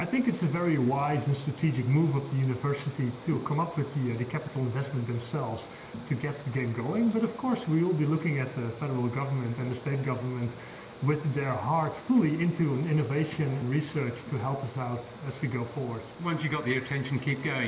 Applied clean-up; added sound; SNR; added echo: none; Mechanical fan; 18 dB; reverberation time 1.5 s.